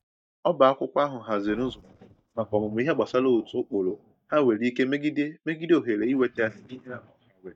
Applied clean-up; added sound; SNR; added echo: neural mask model DeepFilterNet 3.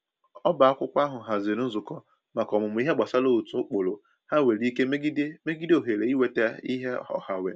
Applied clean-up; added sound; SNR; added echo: none; none; none; none.